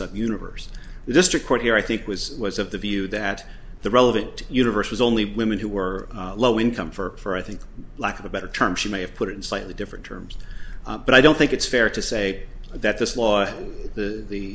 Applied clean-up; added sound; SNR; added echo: none; none; none; none.